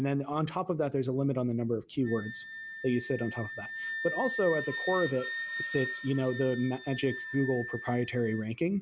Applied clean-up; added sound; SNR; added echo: none; Wind instrument, woodwind instrument; 9 dB; none.